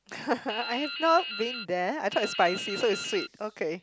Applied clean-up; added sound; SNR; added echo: none; Drip; 8 dB; none.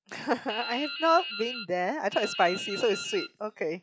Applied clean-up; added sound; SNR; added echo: classical method log-MMSE.